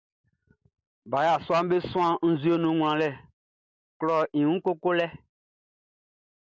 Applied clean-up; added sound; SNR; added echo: none; none; none; none.